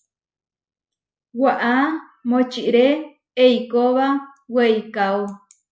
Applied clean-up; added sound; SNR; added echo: none; none; none; none.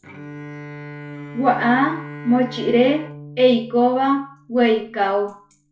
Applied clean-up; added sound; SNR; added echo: none; Bowed string instrument; 16 dB; reverberation time 0.3 s.